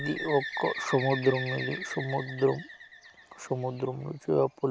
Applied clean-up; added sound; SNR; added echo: none; Bird; 10 dB; none.